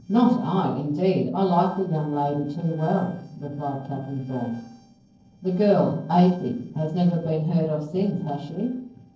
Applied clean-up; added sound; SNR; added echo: neural separator model SepFormer DNS4.